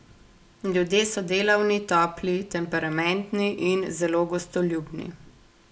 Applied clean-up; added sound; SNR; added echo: none; none; none; none.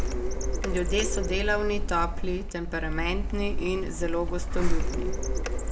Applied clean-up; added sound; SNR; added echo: none; Printer; -4 dB; none.